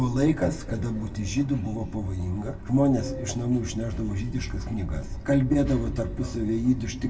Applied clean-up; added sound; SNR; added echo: none; Wind instrument, woodwind instrument; 15 dB; reverberation time 1.9 s.